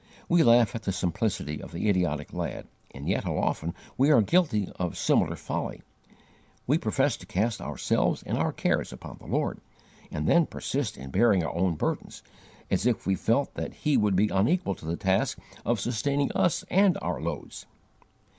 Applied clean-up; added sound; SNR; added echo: none; none; none; none.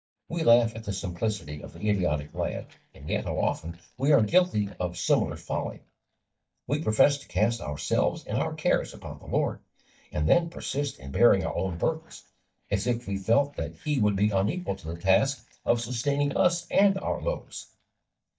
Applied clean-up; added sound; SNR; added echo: neural mask model DeepFilterNet 3.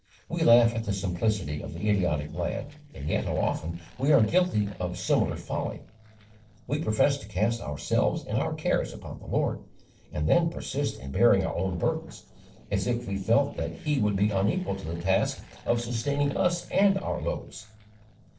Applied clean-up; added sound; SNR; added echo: neural separator model SepFormer DNS4.